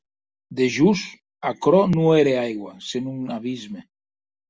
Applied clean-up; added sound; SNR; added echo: none; none; none; none.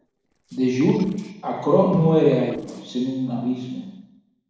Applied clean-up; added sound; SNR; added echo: neural separator model SepFormer DNS4.